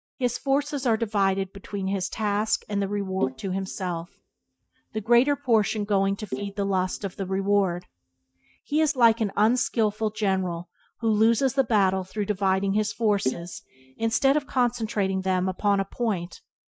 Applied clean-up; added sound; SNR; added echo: neural mask model DeepFilterNet 3.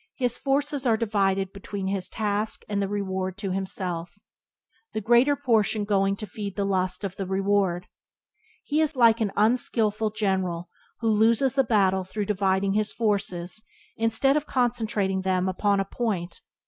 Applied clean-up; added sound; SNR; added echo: none; none; none; none.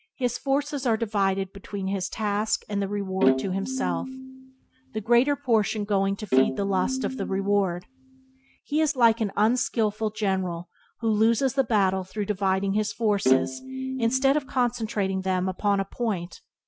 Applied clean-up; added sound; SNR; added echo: none; Bowed string instrument; 4 dB; none.